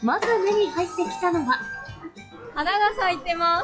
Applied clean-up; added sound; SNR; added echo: classical method log-MMSE.